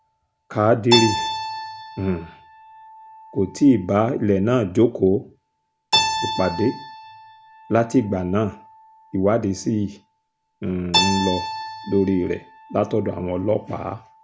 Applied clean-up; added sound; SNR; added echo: none; Keyboard (musical); 7 dB; none.